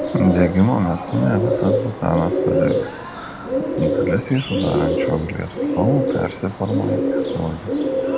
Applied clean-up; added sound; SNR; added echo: none; Bird; 0 dB; none.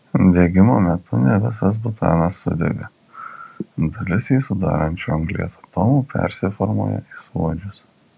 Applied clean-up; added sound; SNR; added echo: none; none; none; none.